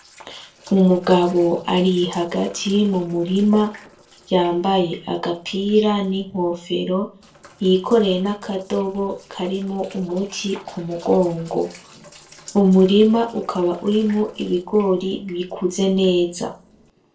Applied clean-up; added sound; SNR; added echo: neural separator model SepFormer DNS4.